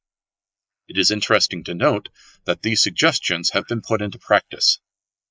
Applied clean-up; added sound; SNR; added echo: neural mask model Resemble Enhance denoiser.